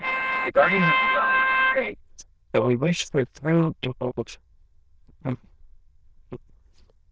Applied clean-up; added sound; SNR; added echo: neural diffusion model UNIVERSE++.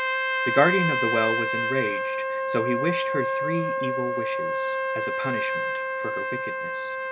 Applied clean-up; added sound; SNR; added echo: none; Trumpet; -2 dB; none.